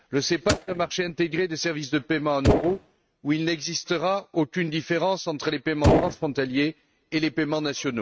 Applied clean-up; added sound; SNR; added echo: neural mask model RNNoise.